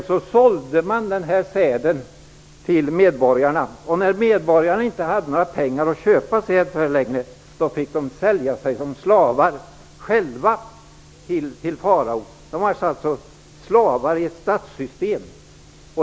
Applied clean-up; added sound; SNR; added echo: none; none; none; none.